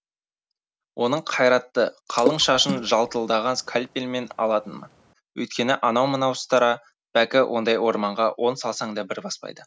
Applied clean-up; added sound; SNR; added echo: none; Water / Splash, splatter; 10 dB; none.